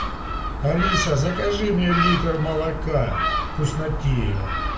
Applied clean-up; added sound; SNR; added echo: none; Gull, seagull; 2 dB; reverberation time 0.4 s.